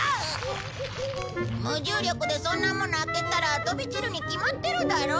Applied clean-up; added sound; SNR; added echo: none; Bird + Ringtone; 10 dB; none.